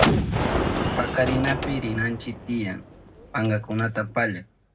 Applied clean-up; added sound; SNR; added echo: none; Gunshot, gunfire; 0 dB; reverberation time 0.3 s.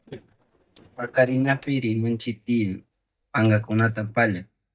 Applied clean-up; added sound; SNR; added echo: neural mask model DeepFilterNet 3.